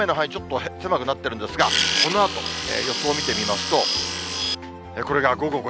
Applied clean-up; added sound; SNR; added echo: none; Tools; 0 dB; none.